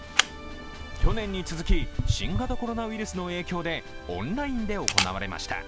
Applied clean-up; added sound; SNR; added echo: none; Camera; -3 dB; none.